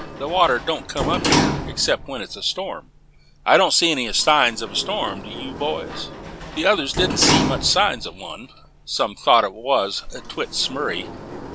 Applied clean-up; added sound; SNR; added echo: none; Sliding door; 5 dB; none.